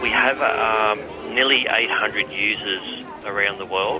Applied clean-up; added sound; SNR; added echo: none; Crowd; 13 dB; none.